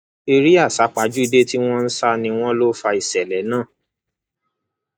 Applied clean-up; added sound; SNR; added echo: neural mask model DeepFilterNet 3.